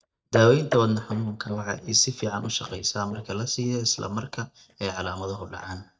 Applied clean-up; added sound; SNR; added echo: neural mask model DeepFilterNet 3.